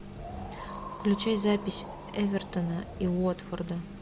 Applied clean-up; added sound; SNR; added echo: none; Wind; 13 dB; none.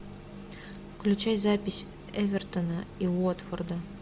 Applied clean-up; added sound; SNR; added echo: none; none; none; none.